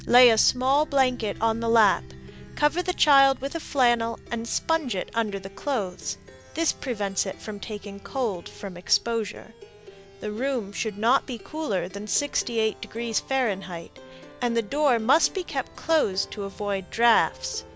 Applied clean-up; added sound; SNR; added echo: none; Plucked string instrument; 19 dB; none.